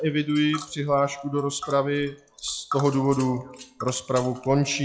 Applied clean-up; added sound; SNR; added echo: classical method log-MMSE.